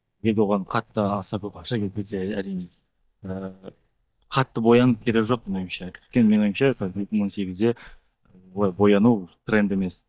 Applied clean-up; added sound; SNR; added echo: neural mask model DeepFilterNet 3.